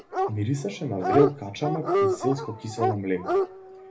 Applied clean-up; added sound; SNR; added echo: none; Dog; 0 dB; reverberation time 0.3 s.